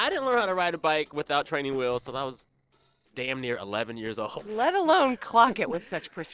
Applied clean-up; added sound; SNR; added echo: neural separator model SepFormer DNS4.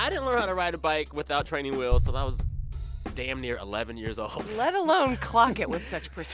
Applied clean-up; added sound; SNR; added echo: none; Boom; 3 dB; none.